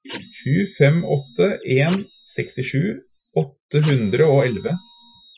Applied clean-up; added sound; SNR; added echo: classical method Wiener filter.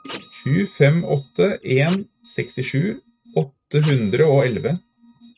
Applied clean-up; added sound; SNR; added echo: neural mask model RNNoise.